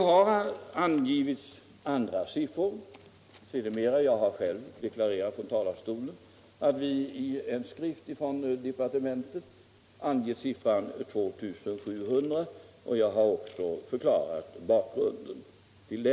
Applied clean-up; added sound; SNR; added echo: none; none; none; none.